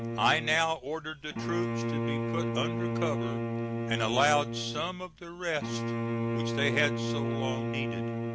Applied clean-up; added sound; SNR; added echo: none; Bowed string instrument; 0 dB; none.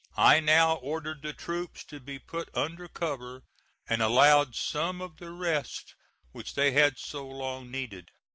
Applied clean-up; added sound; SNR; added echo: none; none; none; none.